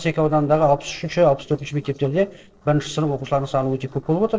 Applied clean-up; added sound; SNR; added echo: neural separator model SepFormer DNS4.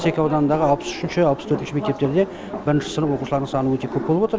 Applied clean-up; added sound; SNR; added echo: none; none; none; none.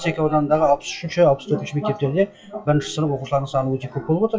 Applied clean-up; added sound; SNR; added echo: classical method WPE with log-MMSE.